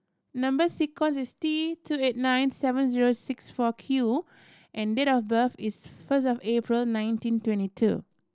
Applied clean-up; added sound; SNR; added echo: none; none; none; none.